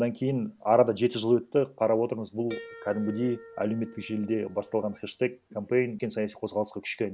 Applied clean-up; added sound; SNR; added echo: none; Harp; 18 dB; none.